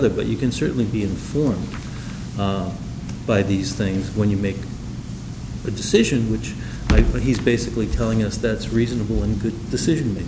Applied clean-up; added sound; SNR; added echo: none; none; none; none.